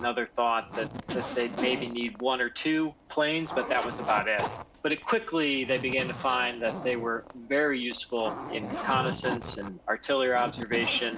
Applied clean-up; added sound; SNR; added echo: none; Zipper (clothing); 9 dB; none.